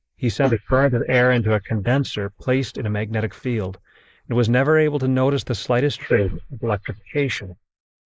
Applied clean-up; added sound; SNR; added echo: neural mask model Resemble Enhance denoiser.